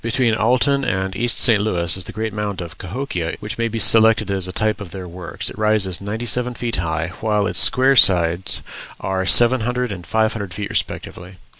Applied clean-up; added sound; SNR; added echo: none; none; none; none.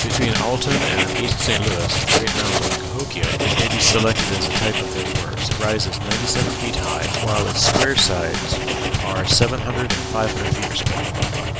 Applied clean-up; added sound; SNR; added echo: none; Writing + Bass drum / Snare drum / Drum kit; -2 dB; none.